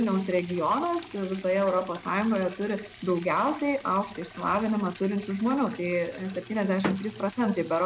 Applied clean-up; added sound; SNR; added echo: none; Liquid; 19 dB; none.